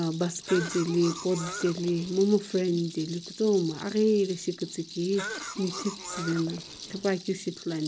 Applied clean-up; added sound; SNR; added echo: none; Cough + Rattle; 12 dB; none.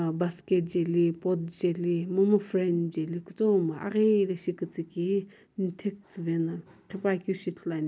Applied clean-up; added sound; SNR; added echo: none; none; none; none.